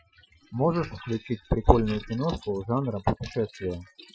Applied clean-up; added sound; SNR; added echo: classical method Wiener filter.